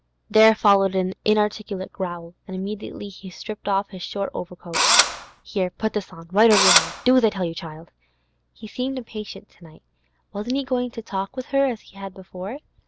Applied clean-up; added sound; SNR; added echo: none; Engine / Drill; -4 dB; none.